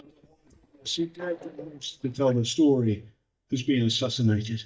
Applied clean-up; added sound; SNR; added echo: neural mask model DeepFilterNet 3.